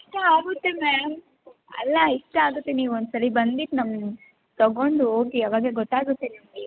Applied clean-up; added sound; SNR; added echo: none; none; none; none.